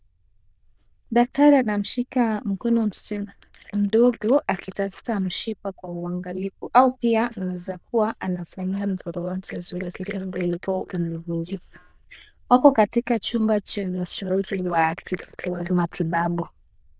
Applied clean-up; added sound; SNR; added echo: neural diffusion model UNIVERSE++.